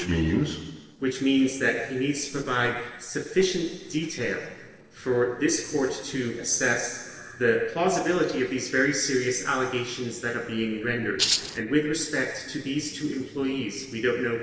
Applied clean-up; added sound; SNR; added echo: neural separator model SepFormer DNS4.